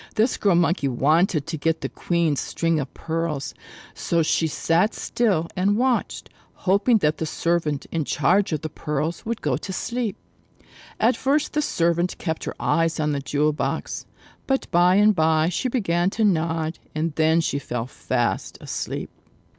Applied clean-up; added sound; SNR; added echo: none; none; none; none.